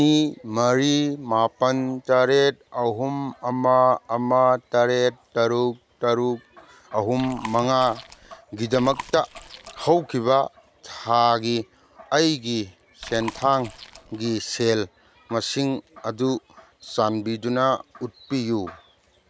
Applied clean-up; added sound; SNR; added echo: none; Chewing, mastication; 16 dB; none.